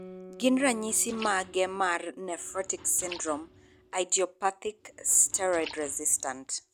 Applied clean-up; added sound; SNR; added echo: none; Liquid + Guitar; 18 dB; none.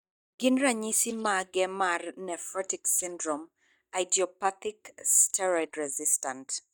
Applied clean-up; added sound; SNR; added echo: neural mask model DeepFilterNet 3.